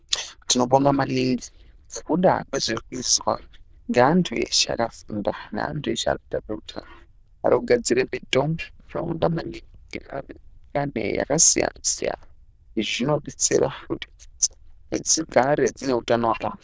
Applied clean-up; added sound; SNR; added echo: neural diffusion model UNIVERSE++.